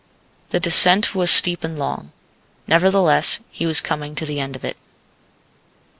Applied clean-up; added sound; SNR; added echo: none; none; none; none.